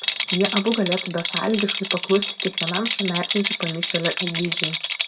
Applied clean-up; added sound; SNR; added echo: none; Rattle; 2 dB; reverberation time 0.2 s.